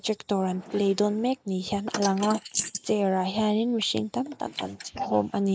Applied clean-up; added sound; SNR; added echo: neural mask model Resemble Enhance denoiser.